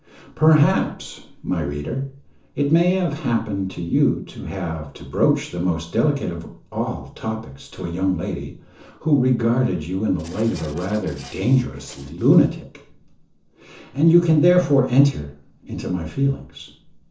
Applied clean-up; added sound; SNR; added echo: neural separator model SepFormer DNS4.